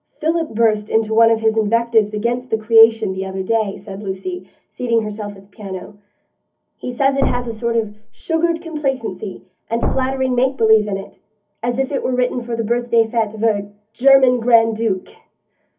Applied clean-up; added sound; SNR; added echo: none; Thump, thud; 4 dB; reverberation time 0.3 s.